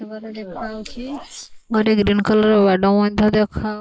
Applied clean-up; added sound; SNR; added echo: neural mask model Resemble Enhance denoiser.